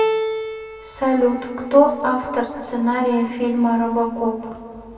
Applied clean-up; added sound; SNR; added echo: none; Keyboard (musical); 10 dB; reverberation time 2.1 s.